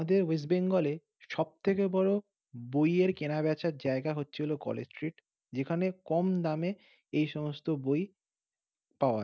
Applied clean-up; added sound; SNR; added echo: none; none; none; none.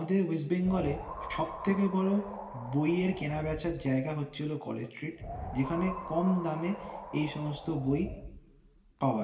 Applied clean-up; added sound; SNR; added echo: none; Wind; 11 dB; reverberation time 0.8 s.